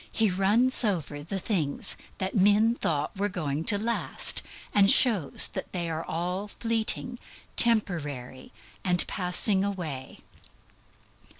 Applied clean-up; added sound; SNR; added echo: none; none; none; none.